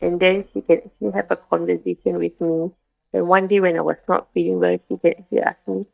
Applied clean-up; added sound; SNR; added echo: neural mask model DeepFilterNet 3.